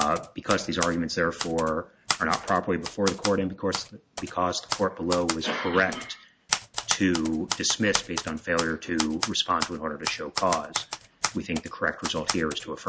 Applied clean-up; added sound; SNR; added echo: none; Typewriter; 7 dB; none.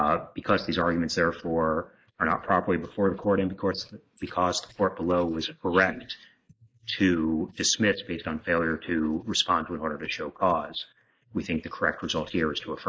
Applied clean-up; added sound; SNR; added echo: neural mask model Resemble Enhance denoiser.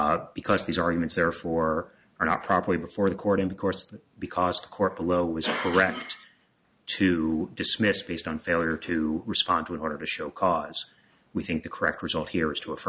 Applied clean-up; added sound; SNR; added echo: none; none; none; none.